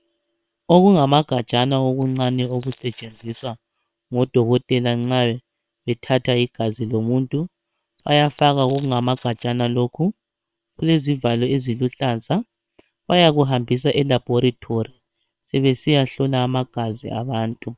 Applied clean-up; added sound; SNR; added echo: neural separator model SepFormer WHAM!.